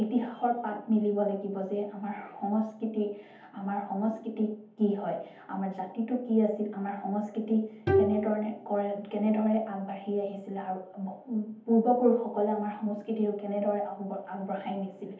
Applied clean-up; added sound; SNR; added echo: none; Bowed string instrument; 3 dB; reverberation time 0.6 s.